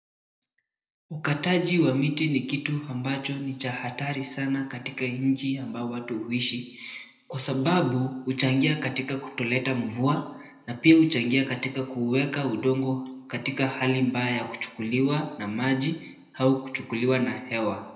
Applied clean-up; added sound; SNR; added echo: none; none; none; reverberation time 0.8 s.